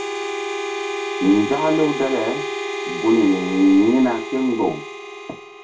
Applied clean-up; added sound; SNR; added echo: none; Harmonica; 7 dB; reverberation time 0.2 s.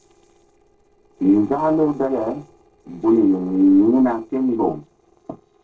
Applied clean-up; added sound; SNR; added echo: neural separator model SepFormer DNS4.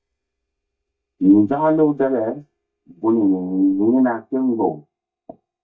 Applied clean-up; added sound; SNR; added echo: neural mask model DeepFilterNet 3.